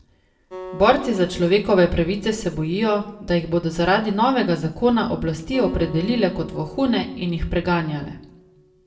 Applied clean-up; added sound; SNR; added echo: none; Acoustic guitar; 19 dB; reverberation time 0.5 s.